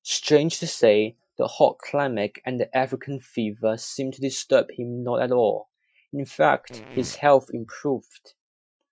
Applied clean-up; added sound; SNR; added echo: classical method Wiener filter.